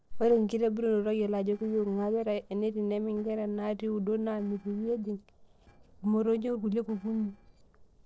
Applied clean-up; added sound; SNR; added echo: neural separator model SepFormer DNS4.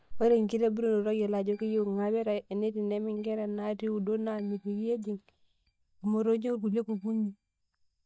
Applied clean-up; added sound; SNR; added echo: neural mask model DeepFilterNet 3.